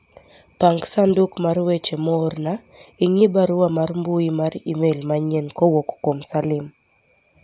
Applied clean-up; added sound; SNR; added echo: none; none; none; none.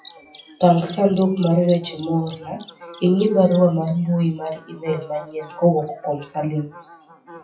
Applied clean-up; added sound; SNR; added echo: classical method WPE with log-MMSE.